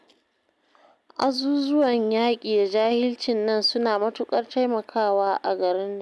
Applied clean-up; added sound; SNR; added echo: none; none; none; none.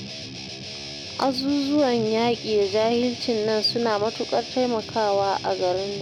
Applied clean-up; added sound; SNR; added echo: none; Guitar; 11 dB; none.